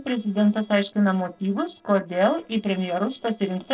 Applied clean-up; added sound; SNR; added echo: neural separator model SepFormer DNS4.